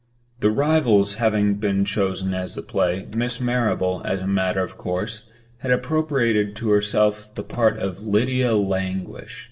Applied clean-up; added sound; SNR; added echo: neural separator model SepFormer DNS4.